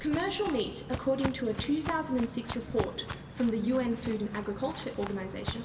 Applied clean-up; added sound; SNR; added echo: none; Walk, footsteps; 8 dB; reverberation time 1.2 s.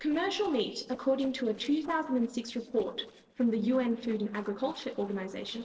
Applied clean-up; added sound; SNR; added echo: neural separator model SepFormer DNS4.